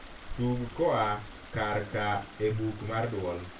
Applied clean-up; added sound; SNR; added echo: none; Stream; 13 dB; reverberation time 0.3 s.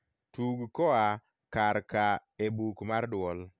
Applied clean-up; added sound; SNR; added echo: none; none; none; none.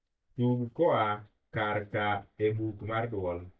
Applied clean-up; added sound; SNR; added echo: neural mask model DeepFilterNet 3.